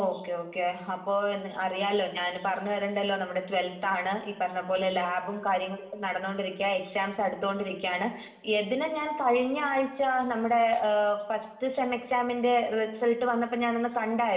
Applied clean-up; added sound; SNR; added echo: none; none; none; reverberation time 2.0 s.